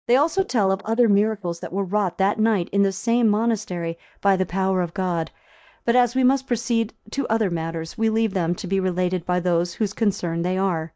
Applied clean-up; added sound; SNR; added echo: neural mask model DeepFilterNet 3.